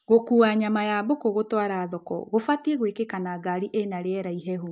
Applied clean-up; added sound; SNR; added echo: none; none; none; none.